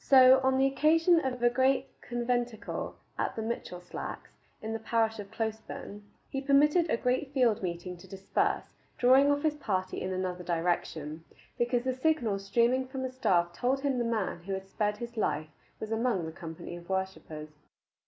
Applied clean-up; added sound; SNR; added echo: none; none; none; none.